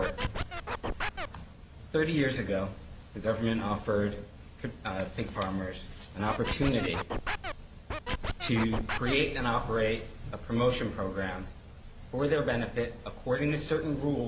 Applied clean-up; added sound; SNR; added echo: none; Scratching (performance technique); 3 dB; none.